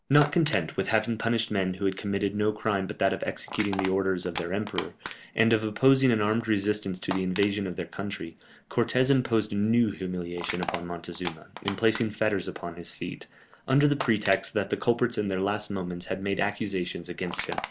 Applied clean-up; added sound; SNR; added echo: none; Crushing; 14 dB; none.